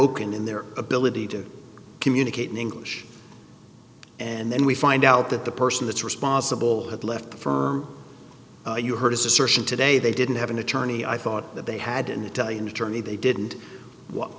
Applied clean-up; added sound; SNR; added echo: none; none; none; none.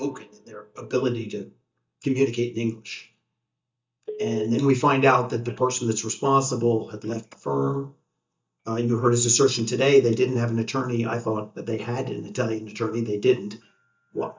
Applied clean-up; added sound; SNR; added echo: neural mask model DeepFilterNet 3.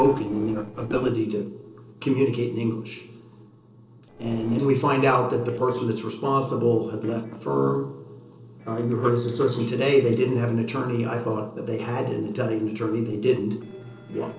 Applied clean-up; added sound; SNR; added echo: neural separator model SepFormer DNS4.